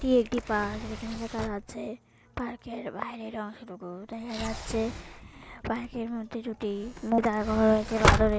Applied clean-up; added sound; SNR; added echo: none; Sliding door; 4 dB; none.